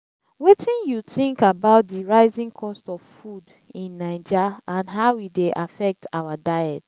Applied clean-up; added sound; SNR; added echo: none; none; none; none.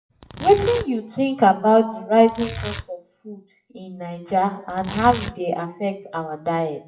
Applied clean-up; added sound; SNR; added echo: classical method WPE with log-MMSE.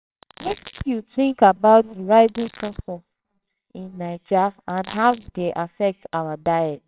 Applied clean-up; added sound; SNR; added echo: neural separator model SepFormer WHAMR!.